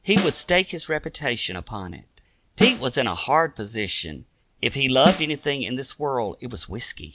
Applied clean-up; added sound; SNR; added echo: none; Snare drum; 6 dB; none.